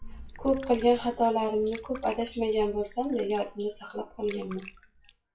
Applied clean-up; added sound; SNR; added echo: classical method WPE with log-MMSE.